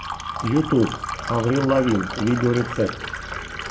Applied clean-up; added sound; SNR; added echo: none; Fill (with liquid); 9 dB; none.